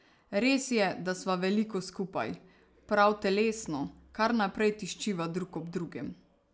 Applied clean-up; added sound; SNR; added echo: none; none; none; none.